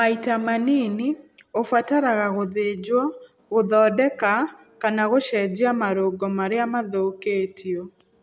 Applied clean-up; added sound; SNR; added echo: none; none; none; none.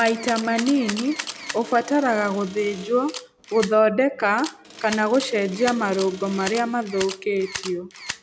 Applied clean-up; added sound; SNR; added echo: none; Camera + Accelerating, revving, vroom; 13 dB; none.